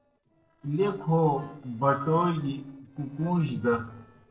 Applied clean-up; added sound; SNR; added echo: neural separator model SepFormer DNS4.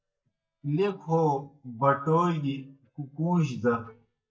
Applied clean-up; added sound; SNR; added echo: neural mask model DeepFilterNet 3.